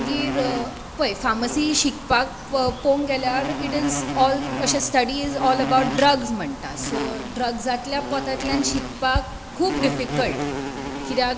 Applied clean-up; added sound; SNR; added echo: none; Insect; 6 dB; reverberation time 0.4 s.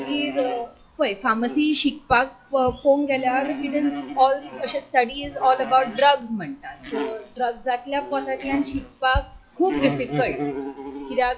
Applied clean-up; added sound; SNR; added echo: classical method WPE with log-MMSE.